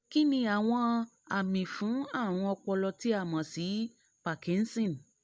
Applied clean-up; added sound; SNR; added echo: none; none; none; none.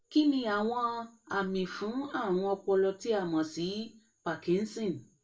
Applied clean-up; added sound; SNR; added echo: none; none; none; reverberation time 0.2 s.